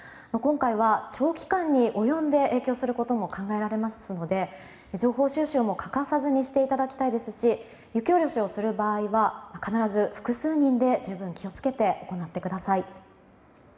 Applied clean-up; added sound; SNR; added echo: none; none; none; reverberation time 1.3 s.